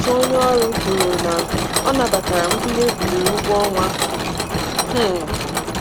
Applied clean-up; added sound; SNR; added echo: none; Mechanisms; 1 dB; none.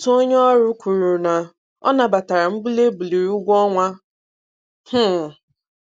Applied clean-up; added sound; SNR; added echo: none; none; none; none.